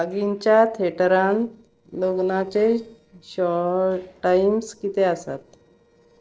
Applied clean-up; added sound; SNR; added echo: neural separator model SepFormer DNS4.